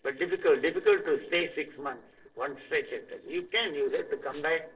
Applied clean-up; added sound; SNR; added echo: neural separator model SepFormer DNS4.